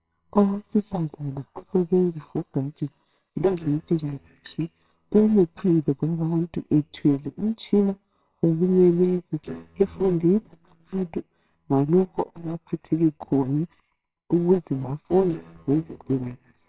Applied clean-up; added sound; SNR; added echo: neural separator model SepFormer WHAMR!.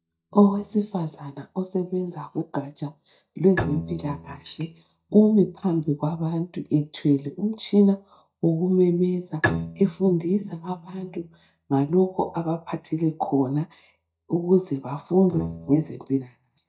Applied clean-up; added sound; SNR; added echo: neural mask model DeepFilterNet 3.